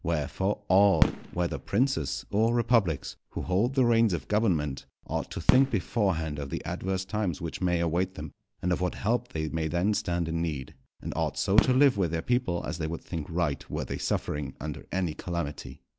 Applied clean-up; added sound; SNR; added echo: none; Fireworks; 8 dB; none.